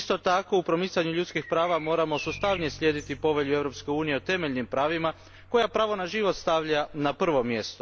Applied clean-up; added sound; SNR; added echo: none; Bass guitar + Bird vocalization, bird call, bird song; 18 dB; none.